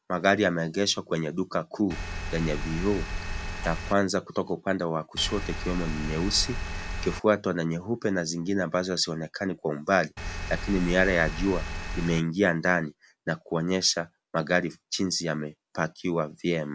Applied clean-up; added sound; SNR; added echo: none; Engine; 4 dB; none.